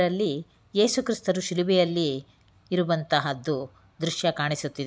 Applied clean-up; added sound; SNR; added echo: none; none; none; none.